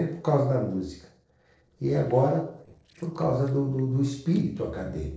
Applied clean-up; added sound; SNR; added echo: neural separator model SepFormer DNS4.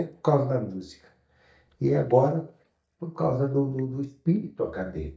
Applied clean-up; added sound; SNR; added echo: neural mask model DeepFilterNet 3.